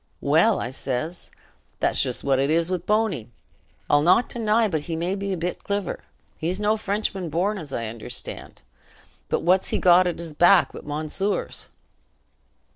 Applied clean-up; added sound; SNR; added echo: neural separator model SepFormer DNS4.